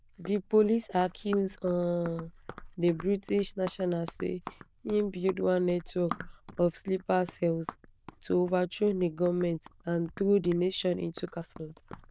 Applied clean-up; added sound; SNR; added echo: neural diffusion model UNIVERSE++.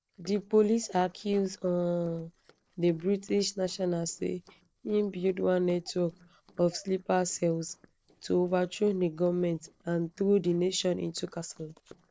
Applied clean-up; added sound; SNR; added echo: neural separator model SepFormer DNS4.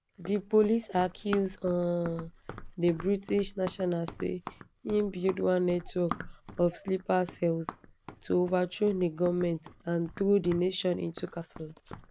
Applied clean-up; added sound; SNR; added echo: none; Run; 16 dB; none.